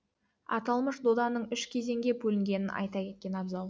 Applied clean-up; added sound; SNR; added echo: none; none; none; none.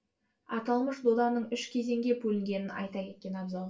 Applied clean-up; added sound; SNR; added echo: none; none; none; reverberation time 0.2 s.